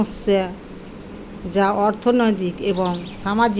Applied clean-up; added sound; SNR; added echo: none; Bird vocalization, bird call, bird song; 19 dB; none.